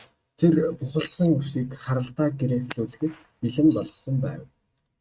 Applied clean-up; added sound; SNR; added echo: neural mask model RNNoise.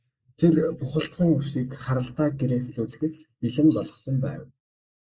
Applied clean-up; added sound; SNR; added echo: neural mask model Resemble Enhance denoiser.